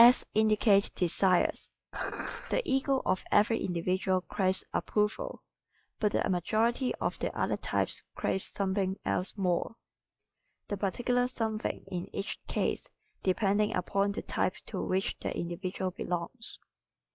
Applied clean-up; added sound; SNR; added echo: classical method log-MMSE.